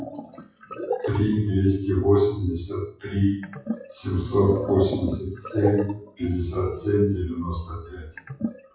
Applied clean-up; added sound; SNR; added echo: classical method WPE with log-MMSE.